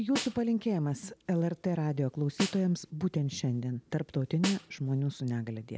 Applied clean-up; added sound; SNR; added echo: none; Snare drum; 10 dB; none.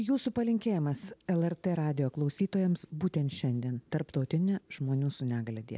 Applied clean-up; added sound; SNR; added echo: none; none; none; none.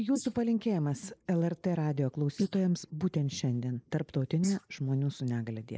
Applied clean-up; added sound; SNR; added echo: neural mask model Resemble Enhance denoiser.